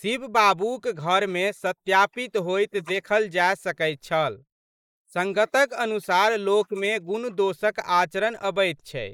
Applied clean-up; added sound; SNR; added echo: neural mask model Resemble Enhance denoiser.